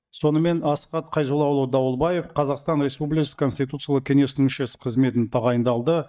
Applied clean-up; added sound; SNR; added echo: neural mask model DeepFilterNet 3.